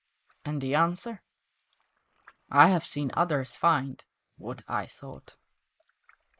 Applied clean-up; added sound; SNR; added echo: neural mask model Resemble Enhance denoiser.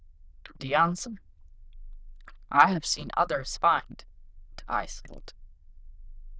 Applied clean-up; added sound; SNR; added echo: neural diffusion model UNIVERSE++.